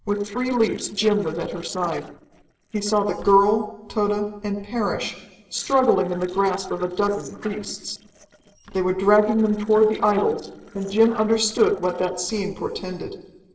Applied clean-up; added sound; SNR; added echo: neural separator model SepFormer DNS4.